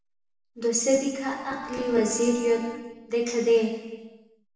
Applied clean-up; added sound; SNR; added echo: none; Bowed string instrument; 16 dB; reverberation time 1.2 s.